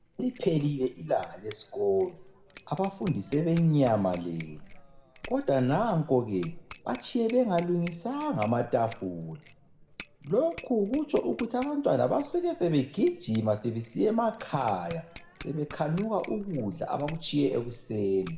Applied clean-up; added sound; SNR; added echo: none; Bicycle bell; 20 dB; reverberation time 0.8 s.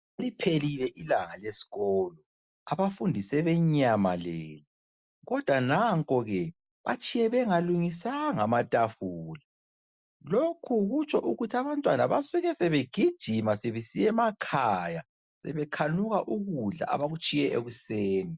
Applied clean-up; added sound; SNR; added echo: none; none; none; none.